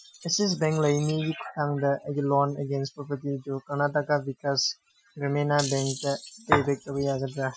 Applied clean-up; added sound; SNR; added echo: classical method Wiener filter.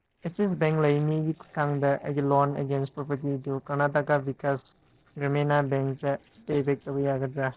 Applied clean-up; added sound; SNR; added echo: neural separator model SepFormer DNS4.